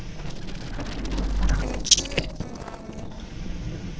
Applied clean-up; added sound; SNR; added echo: neural separator model SepFormer DNS4.